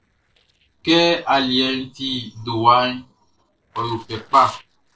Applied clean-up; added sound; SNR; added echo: neural separator model SepFormer DNS4.